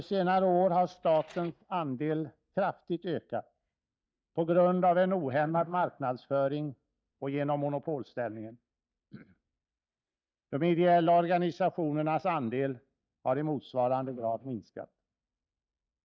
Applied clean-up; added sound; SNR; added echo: neural mask model DeepFilterNet 3.